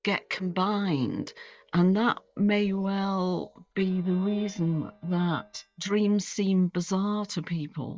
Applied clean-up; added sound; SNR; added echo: neural mask model DeepFilterNet 3.